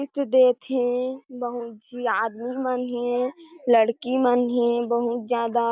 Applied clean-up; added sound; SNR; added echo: none; none; none; none.